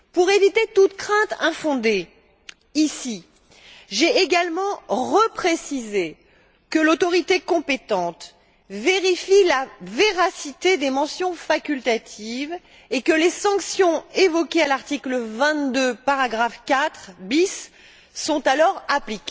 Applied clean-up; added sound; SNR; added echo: none; none; none; none.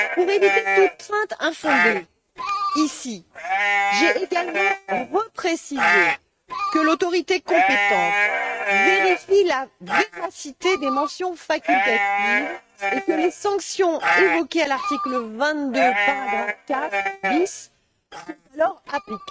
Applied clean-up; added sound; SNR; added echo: neural mask model RNNoise.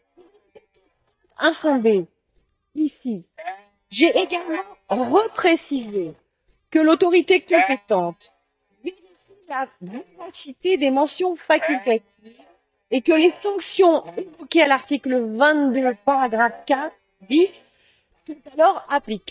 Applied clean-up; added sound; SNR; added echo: neural mask model DeepFilterNet 3.